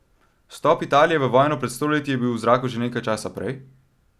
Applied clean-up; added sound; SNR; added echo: none; none; none; none.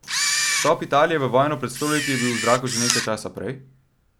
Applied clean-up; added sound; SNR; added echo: none; Camera; 3 dB; none.